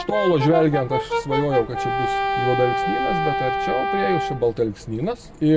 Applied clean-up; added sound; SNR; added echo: none; Brass instrument; 2 dB; reverberation time 2.0 s.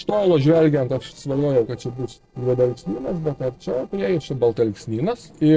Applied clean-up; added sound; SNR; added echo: neural separator model SepFormer DNS4.